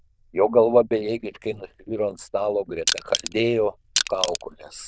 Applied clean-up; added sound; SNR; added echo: neural diffusion model UNIVERSE++.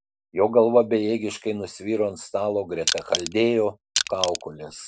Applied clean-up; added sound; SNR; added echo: none; Crushing; 5 dB; none.